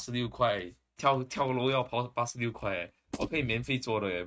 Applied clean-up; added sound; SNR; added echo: neural mask model RNNoise.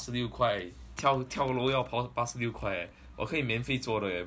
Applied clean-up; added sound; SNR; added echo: none; none; none; none.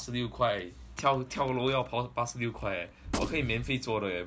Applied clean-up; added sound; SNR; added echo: none; Gunshot, gunfire; 4 dB; none.